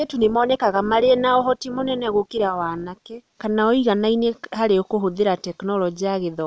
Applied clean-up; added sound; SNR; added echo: none; none; none; none.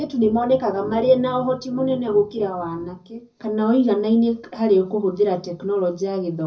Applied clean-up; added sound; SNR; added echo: none; none; none; reverberation time 0.4 s.